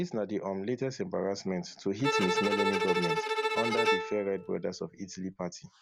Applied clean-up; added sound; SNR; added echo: none; Bowed string instrument; -2 dB; none.